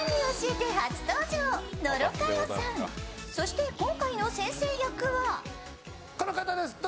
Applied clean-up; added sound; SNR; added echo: none; none; none; none.